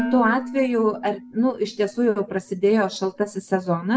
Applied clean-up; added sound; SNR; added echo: none; Dishes, pots, and pans; 12 dB; none.